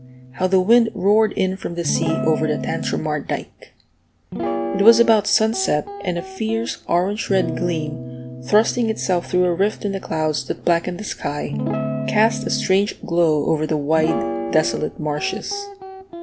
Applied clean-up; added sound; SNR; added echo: none; Guitar; 8 dB; none.